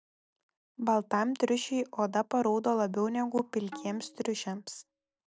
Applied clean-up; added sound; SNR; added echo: none; Tabla; 19 dB; none.